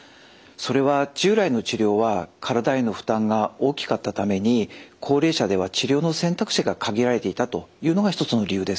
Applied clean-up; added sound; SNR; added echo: none; none; none; none.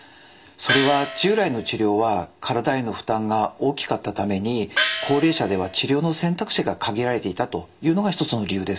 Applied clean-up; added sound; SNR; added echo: none; Gong; 2 dB; reverberation time 0.2 s.